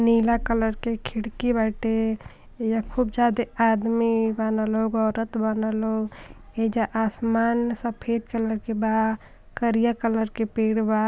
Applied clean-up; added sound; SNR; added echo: none; none; none; none.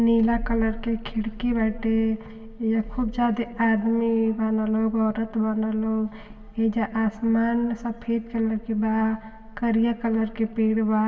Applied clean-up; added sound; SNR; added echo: none; none; none; reverberation time 1.8 s.